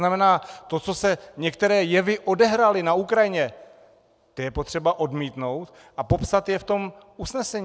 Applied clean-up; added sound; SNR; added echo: none; none; none; none.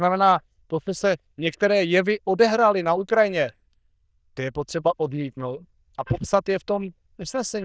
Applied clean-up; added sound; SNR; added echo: neural diffusion model UNIVERSE++.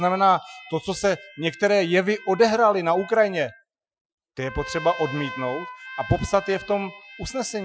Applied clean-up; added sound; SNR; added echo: classical method Wiener filter.